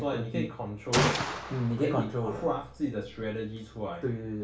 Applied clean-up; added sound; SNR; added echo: none; Gunshot, gunfire; 1 dB; reverberation time 0.3 s.